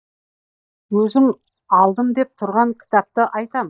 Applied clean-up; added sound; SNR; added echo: neural mask model DeepFilterNet 3.